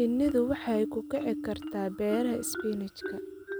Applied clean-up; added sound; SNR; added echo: none; Marimba, xylophone; 8 dB; none.